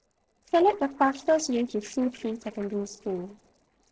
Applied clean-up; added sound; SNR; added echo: neural separator model SepFormer DNS4.